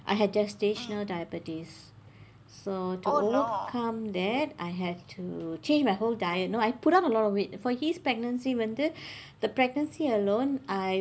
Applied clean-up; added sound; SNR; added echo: none; none; none; none.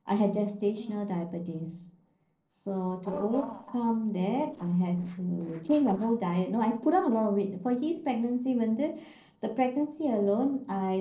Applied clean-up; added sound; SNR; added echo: neural separator model SepFormer DNS4.